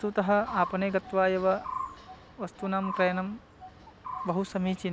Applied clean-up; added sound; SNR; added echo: none; none; none; none.